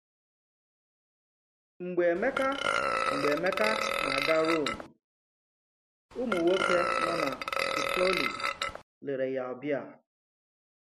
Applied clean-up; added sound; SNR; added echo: none; Burping, eructation; -2 dB; none.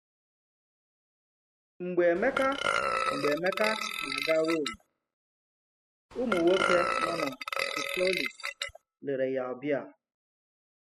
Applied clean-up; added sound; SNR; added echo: classical method spectral subtraction.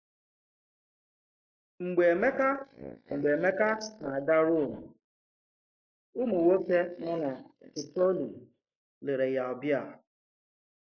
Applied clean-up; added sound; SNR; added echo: neural mask model Resemble Enhance denoiser.